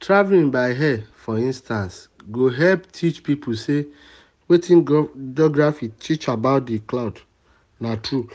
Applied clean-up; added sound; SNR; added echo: none; none; none; none.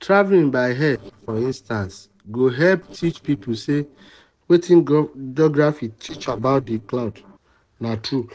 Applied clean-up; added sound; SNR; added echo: neural separator model SepFormer DNS4.